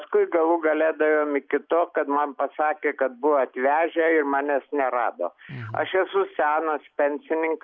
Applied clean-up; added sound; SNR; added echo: none; none; none; none.